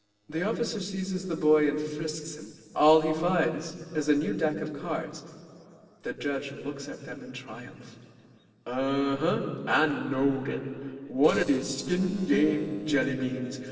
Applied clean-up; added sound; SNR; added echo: neural separator model SepFormer DNS4.